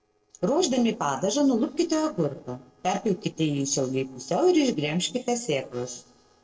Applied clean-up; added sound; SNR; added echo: neural separator model SepFormer DNS4.